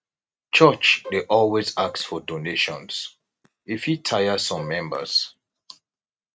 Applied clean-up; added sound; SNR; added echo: neural mask model RNNoise.